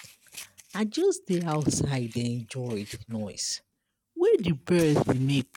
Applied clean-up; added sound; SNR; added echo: neural mask model RNNoise.